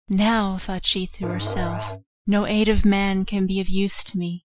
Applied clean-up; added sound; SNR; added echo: classical method Wiener filter.